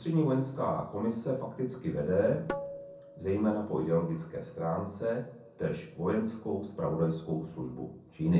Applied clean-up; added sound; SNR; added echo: none; Tabla; 10 dB; reverberation time 0.6 s.